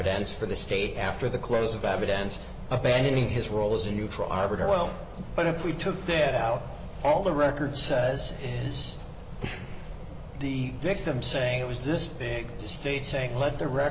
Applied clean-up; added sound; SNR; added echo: none; none; none; none.